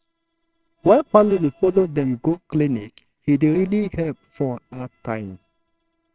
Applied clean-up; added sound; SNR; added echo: neural separator model SepFormer WHAMR!.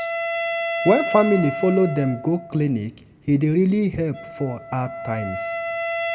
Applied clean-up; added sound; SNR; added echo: none; Wind instrument, woodwind instrument; 6 dB; reverberation time 1.0 s.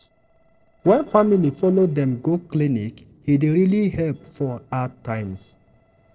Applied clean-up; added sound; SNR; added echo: neural separator model SepFormer DNS4.